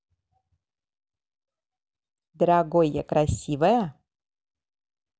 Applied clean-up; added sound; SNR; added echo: none; none; none; none.